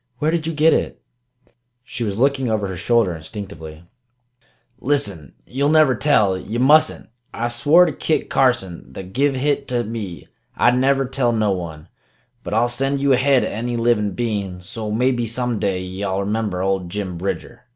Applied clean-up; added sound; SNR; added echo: none; none; none; none.